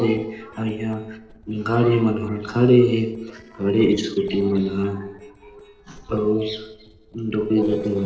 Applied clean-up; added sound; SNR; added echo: neural separator model SepFormer DNS4.